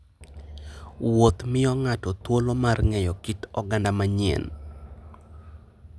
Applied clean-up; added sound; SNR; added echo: none; Drum; 19 dB; none.